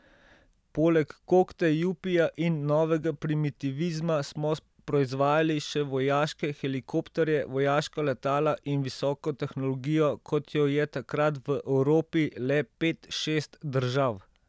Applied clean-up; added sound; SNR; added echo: none; none; none; none.